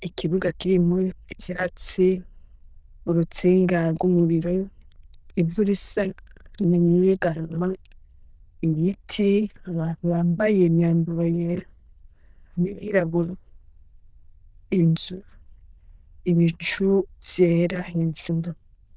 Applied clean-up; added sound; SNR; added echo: neural diffusion model UNIVERSE++.